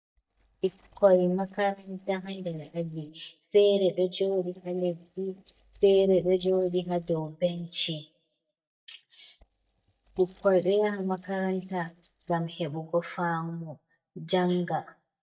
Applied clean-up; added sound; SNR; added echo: neural mask model DeepFilterNet 3.